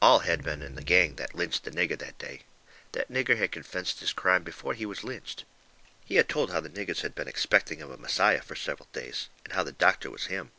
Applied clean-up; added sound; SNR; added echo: none; Growling; 13 dB; none.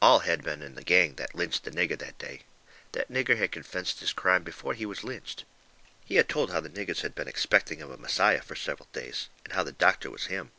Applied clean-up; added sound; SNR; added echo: none; none; none; none.